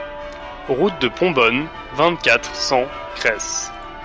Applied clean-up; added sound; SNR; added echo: none; Church bell; 12 dB; none.